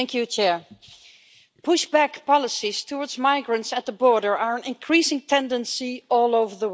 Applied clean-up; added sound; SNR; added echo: none; none; none; none.